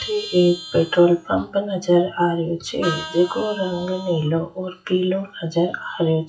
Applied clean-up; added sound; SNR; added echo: classical method WPE with log-MMSE.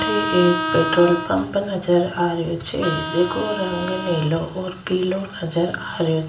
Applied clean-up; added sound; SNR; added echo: none; Vehicle horn, car horn, honking; 8 dB; reverberation time 0.4 s.